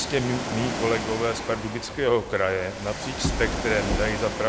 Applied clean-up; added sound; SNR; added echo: none; Ocean; 6 dB; none.